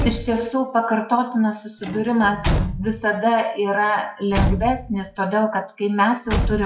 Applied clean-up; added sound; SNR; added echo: classical method WPE with log-MMSE.